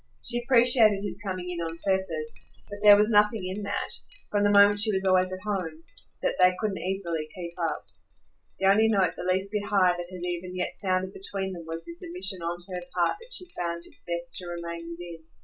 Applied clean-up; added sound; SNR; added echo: none; Chink, clink; 18 dB; none.